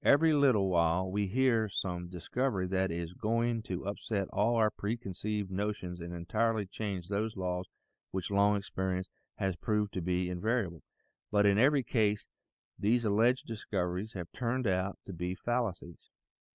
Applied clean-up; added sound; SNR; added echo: none; none; none; none.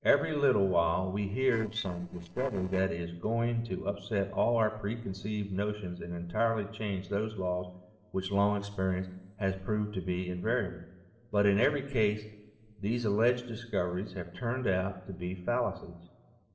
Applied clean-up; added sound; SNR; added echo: neural separator model SepFormer DNS4.